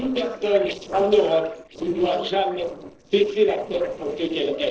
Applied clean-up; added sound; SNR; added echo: neural separator model SepFormer DNS4.